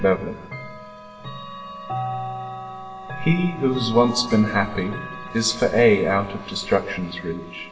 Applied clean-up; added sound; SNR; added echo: none; Chime / Clock; 11 dB; reverberation time 1.2 s.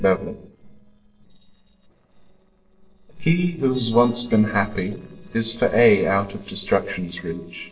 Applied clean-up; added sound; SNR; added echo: neural separator model SepFormer DNS4.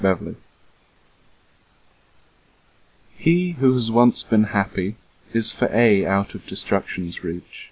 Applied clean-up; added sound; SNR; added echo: none; none; none; none.